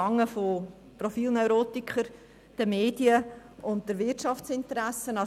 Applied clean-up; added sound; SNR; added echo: none; none; none; none.